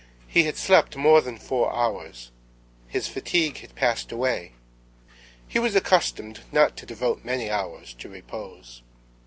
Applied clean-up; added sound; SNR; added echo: none; none; none; none.